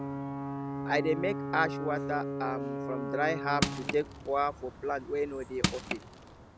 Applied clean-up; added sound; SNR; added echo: none; Crushing + Alarm / Ocean / Boat, Water vehicle; 3 dB; none.